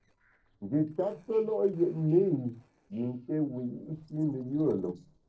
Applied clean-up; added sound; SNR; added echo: neural separator model SepFormer DNS4.